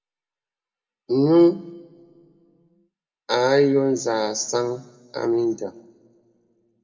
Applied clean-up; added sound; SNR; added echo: none; none; none; reverberation time 0.9 s.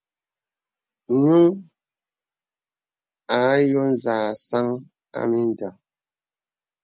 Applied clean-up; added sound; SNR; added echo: none; none; none; none.